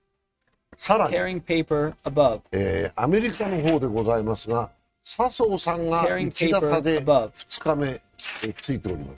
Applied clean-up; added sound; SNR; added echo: neural mask model RNNoise.